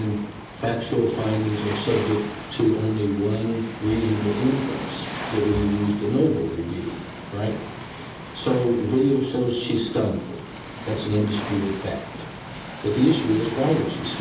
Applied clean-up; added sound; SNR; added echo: none; Waves, surf; 12 dB; reverberation time 0.6 s.